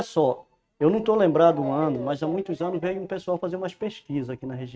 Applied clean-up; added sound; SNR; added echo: neural mask model RNNoise.